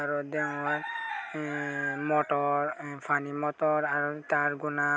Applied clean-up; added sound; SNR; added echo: none; none; none; none.